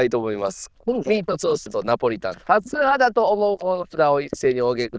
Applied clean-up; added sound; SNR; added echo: neural diffusion model UNIVERSE++.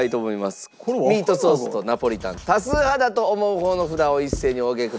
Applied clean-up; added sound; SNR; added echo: none; Writing; 13 dB; none.